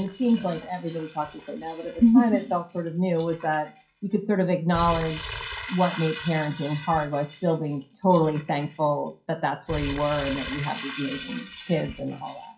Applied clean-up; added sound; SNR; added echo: classical method WPE with log-MMSE.